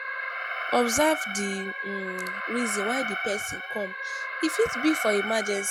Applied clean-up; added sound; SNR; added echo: none; Alarm; 3 dB; none.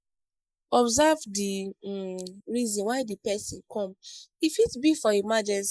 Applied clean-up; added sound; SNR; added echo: neural mask model Resemble Enhance denoiser.